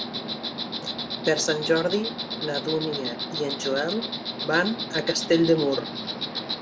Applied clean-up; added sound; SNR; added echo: none; Insect; 5 dB; none.